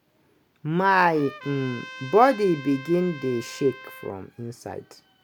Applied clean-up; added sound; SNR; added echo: none; Trumpet; 17 dB; none.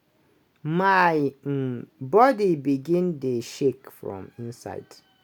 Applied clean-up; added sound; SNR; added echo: none; none; none; none.